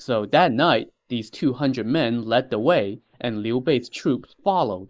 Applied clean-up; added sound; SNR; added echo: neural mask model Resemble Enhance denoiser.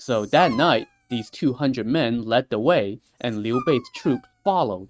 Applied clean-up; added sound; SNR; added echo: neural mask model RNNoise.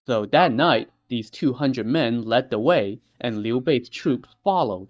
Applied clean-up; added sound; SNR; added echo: neural mask model DeepFilterNet 3.